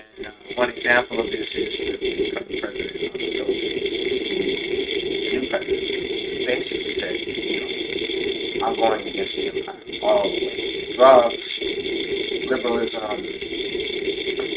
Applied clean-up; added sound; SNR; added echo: neural mask model RNNoise.